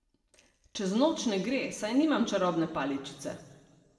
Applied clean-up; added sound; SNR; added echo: none; none; none; reverberation time 1.3 s.